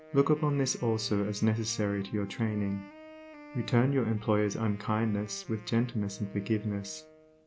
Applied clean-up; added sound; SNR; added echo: none; Wind instrument, woodwind instrument; 20 dB; none.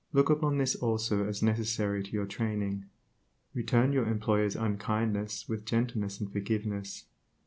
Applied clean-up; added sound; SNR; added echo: none; none; none; none.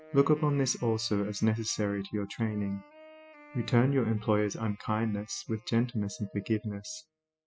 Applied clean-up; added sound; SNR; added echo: classical method spectral subtraction.